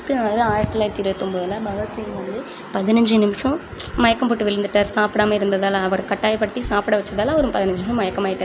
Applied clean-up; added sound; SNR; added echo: none; Bass drum; 17 dB; none.